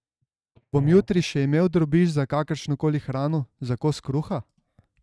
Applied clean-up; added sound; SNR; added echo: neural mask model RNNoise.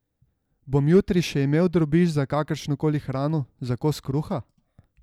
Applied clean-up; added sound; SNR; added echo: none; none; none; none.